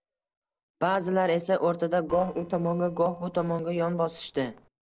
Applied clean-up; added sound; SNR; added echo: neural separator model SepFormer DNS4.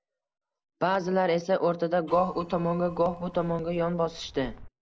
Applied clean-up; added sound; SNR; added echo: neural mask model Resemble Enhance denoiser.